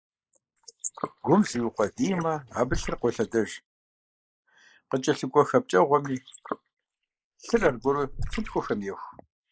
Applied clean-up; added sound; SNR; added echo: neural mask model Resemble Enhance denoiser.